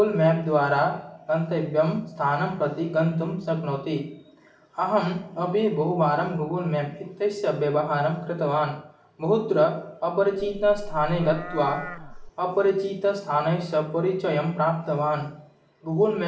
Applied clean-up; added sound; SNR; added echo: none; Livestock, farm animals, working animals; 11 dB; reverberation time 0.4 s.